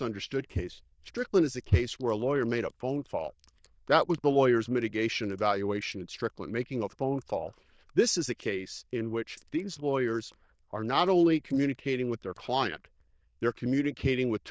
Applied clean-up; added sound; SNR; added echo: neural diffusion model UNIVERSE++.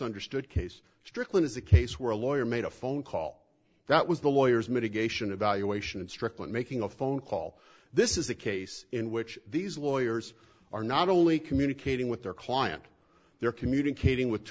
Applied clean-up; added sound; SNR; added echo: none; none; none; none.